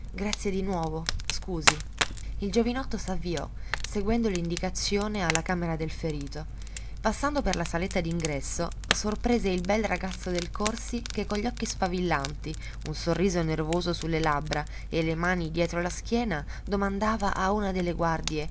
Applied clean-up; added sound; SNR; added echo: none; Fire; 7 dB; none.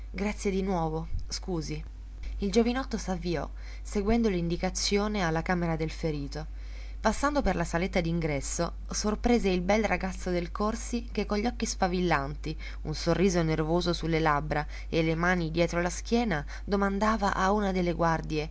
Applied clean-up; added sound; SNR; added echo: none; none; none; none.